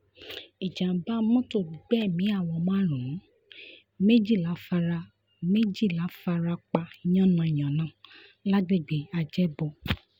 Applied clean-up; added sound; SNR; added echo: none; none; none; none.